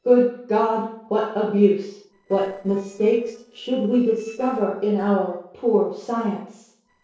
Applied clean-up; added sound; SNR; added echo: neural separator model SepFormer DNS4.